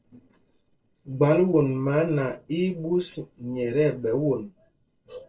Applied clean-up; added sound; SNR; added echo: neural separator model SepFormer DNS4.